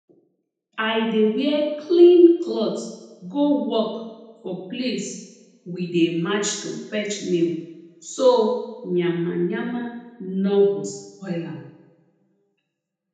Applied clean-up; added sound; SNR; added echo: none; none; none; reverberation time 0.9 s.